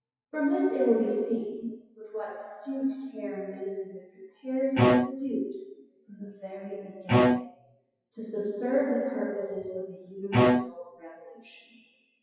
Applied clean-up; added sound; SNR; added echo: classical method WPE with log-MMSE.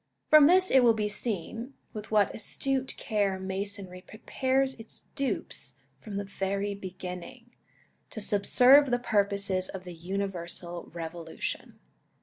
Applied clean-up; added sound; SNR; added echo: none; none; none; none.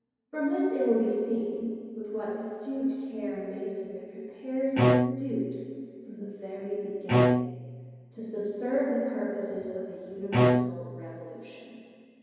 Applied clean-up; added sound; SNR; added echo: none; Bowed string instrument; -4 dB; reverberation time 2.2 s.